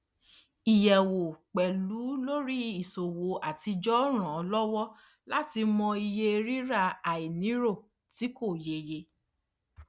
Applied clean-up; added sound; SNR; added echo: none; none; none; none.